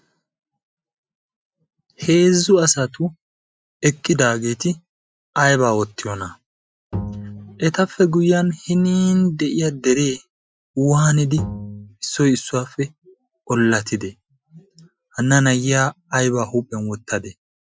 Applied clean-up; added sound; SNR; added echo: classical method Wiener filter.